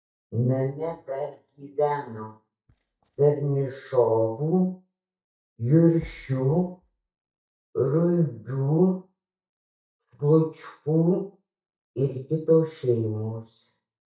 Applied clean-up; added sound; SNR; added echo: neural mask model DeepFilterNet 3.